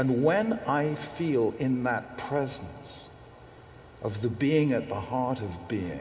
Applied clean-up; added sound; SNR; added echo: none; none; none; reverberation time 0.7 s.